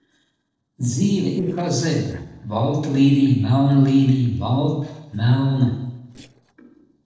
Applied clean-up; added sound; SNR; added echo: neural separator model SepFormer DNS4.